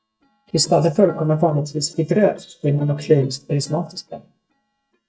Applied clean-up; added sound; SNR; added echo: neural mask model DeepFilterNet 3.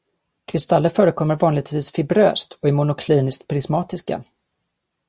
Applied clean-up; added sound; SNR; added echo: none; none; none; none.